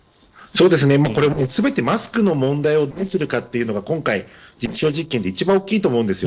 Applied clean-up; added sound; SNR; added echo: neural separator model SepFormer DNS4.